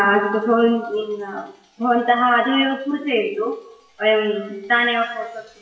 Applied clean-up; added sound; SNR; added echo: classical method WPE with log-MMSE.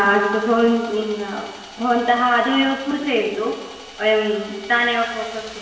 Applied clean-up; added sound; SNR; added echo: none; Sawing; 19 dB; reverberation time 1.2 s.